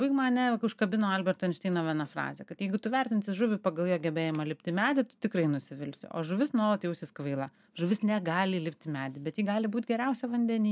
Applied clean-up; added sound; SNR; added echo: none; none; none; none.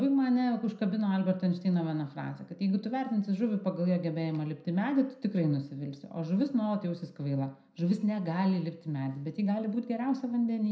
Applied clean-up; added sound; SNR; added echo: none; none; none; reverberation time 0.4 s.